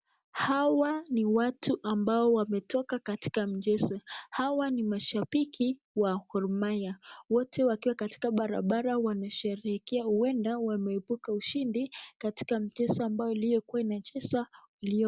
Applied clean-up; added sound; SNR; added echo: none; none; none; none.